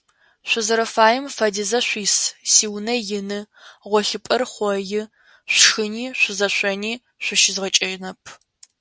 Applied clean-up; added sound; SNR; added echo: none; none; none; none.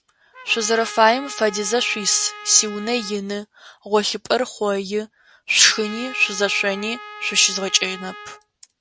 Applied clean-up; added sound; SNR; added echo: none; Trumpet; 16 dB; none.